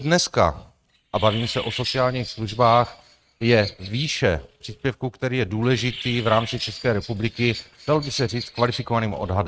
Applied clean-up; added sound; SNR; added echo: neural mask model RNNoise.